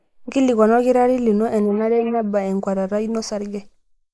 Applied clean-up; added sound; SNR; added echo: neural mask model Resemble Enhance denoiser.